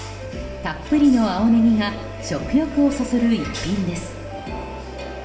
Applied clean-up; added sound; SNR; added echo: none; none; none; reverberation time 1.1 s.